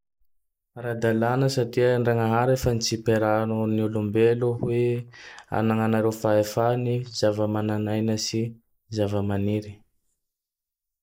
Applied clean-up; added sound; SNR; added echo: neural mask model Resemble Enhance denoiser.